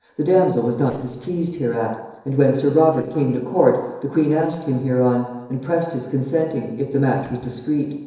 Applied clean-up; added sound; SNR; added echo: neural separator model SepFormer DNS4.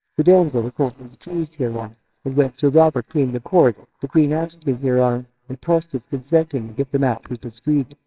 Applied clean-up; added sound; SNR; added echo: neural separator model SepFormer WHAMR!.